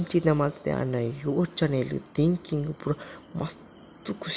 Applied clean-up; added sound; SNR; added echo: none; none; none; none.